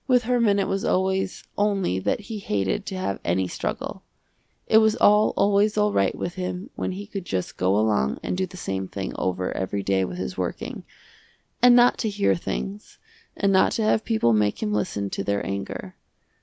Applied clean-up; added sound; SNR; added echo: none; none; none; none.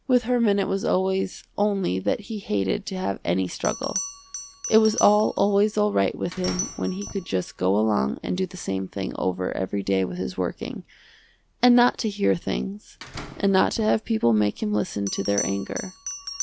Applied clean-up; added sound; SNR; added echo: none; Bell + Slam; 15 dB; none.